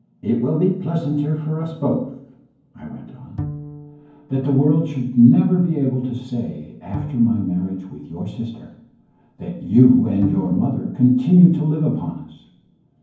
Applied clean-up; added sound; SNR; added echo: none; Bowed string instrument; 16 dB; reverberation time 0.9 s.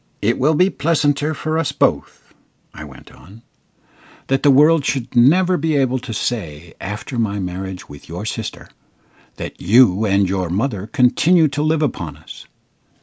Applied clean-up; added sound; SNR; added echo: none; none; none; none.